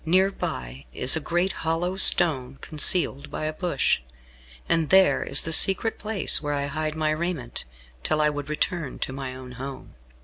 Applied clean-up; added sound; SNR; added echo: none; none; none; none.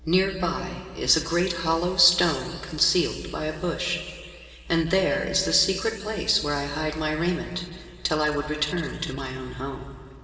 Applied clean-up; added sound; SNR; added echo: none; none; none; reverberation time 2.6 s.